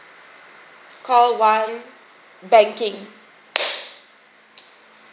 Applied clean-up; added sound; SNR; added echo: none; none; none; none.